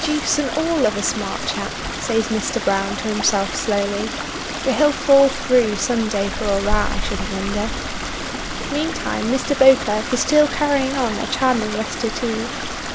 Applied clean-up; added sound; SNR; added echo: none; Stream; 5 dB; none.